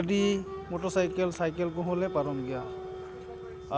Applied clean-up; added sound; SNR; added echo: none; Applause; 9 dB; none.